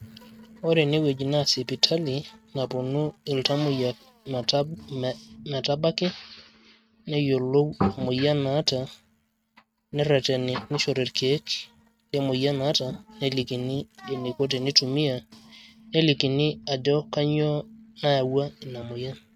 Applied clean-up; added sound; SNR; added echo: neural mask model RNNoise.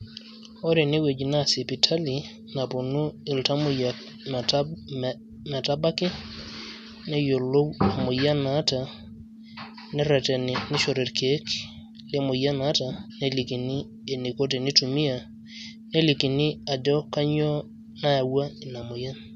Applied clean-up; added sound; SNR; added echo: none; none; none; none.